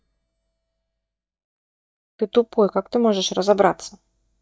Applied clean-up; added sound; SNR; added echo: neural mask model DeepFilterNet 3.